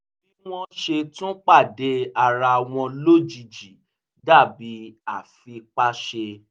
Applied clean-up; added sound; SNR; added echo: none; none; none; none.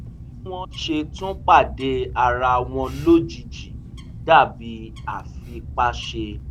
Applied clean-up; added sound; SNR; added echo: none; Bird; 12 dB; none.